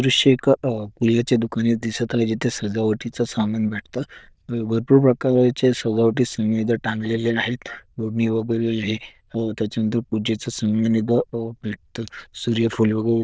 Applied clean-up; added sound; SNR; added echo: neural diffusion model UNIVERSE++.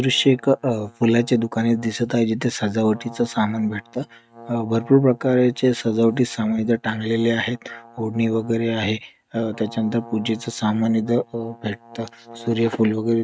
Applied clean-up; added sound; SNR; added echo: neural mask model RNNoise.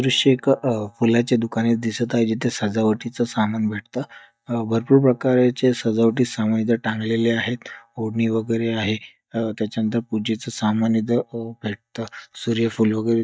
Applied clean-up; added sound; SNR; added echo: neural mask model DeepFilterNet 3.